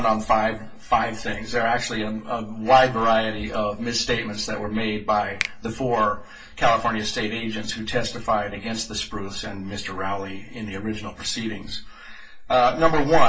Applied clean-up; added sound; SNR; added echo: none; Finger snapping; 15 dB; reverberation time 0.2 s.